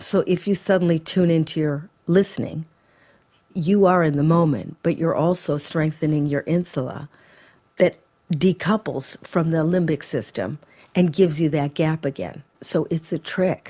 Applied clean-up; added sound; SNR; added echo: none; none; none; none.